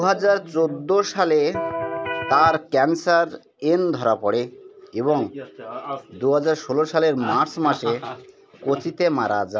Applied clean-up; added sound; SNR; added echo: none; Electric guitar; 5 dB; none.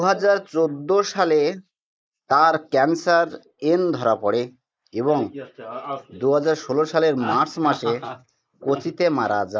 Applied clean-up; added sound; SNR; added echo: neural mask model Resemble Enhance denoiser.